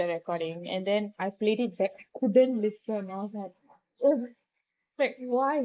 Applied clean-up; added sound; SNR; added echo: neural mask model Resemble Enhance denoiser.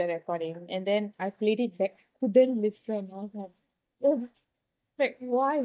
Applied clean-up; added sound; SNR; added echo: neural mask model DeepFilterNet 3.